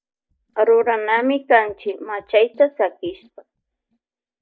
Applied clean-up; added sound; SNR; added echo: neural mask model DeepFilterNet 3.